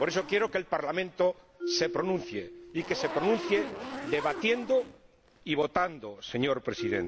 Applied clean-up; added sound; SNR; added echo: none; Zipper (clothing) + Marimba, xylophone; 9 dB; none.